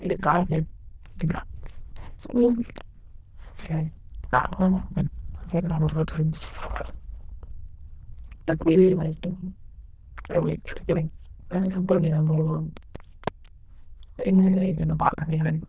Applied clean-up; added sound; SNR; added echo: neural diffusion model UNIVERSE++.